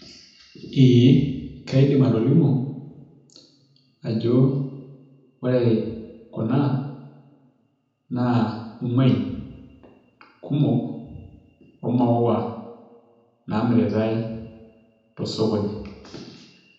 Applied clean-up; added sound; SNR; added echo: none; none; none; reverberation time 0.9 s.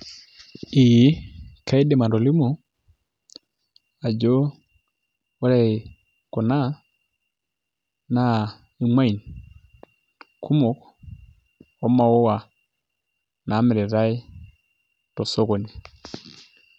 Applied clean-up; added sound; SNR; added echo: none; none; none; none.